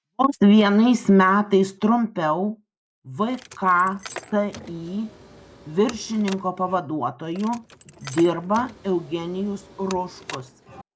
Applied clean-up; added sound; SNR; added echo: none; Car; 19 dB; none.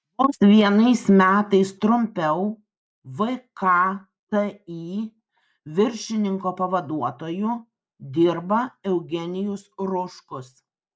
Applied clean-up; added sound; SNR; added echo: none; none; none; none.